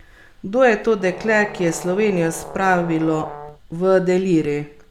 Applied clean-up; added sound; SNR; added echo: none; Brass instrument; 16 dB; none.